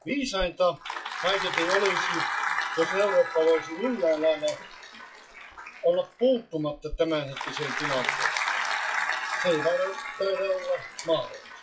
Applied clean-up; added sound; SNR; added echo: classical method WPE with log-MMSE.